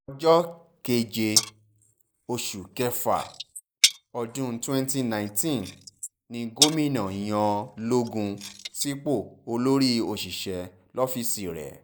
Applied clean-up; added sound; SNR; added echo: neural mask model Resemble Enhance denoiser.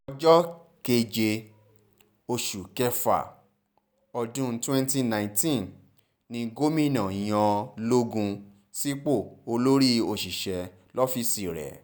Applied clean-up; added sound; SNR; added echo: none; none; none; none.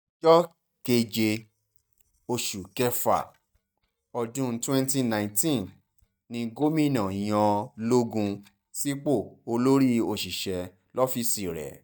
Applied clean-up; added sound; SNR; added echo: neural mask model DeepFilterNet 3.